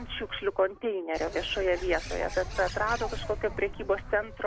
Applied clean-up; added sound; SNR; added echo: none; Bird; 9 dB; none.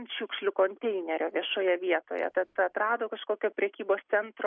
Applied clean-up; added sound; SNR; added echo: none; none; none; none.